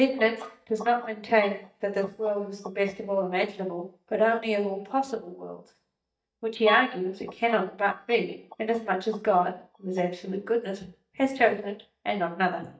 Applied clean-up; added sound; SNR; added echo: neural mask model DeepFilterNet 3.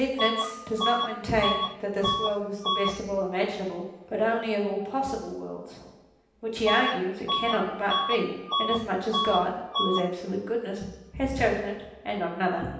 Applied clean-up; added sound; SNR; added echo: none; Bus / Alarm; 4 dB; reverberation time 0.9 s.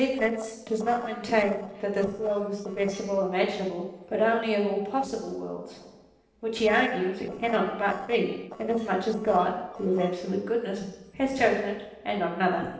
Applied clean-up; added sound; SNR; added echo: neural separator model SepFormer DNS4.